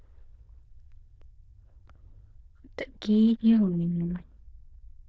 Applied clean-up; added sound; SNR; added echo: neural diffusion model UNIVERSE++.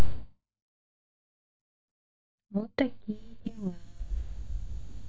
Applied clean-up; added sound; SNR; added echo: neural mask model DeepFilterNet 3.